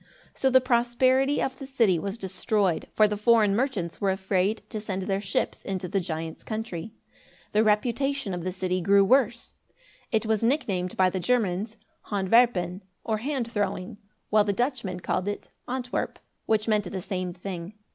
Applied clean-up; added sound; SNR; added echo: none; none; none; none.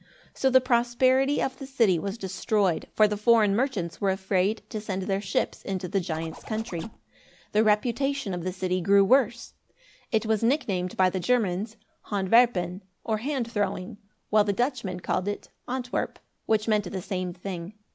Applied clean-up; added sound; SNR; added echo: none; Zipper (clothing); 19 dB; none.